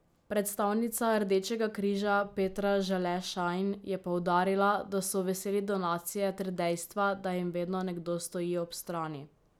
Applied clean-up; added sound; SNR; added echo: none; none; none; none.